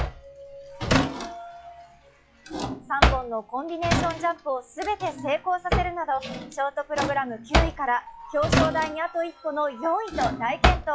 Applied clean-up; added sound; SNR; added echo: classical method log-MMSE.